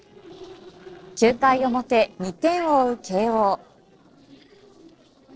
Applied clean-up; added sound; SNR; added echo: neural separator model SepFormer DNS4.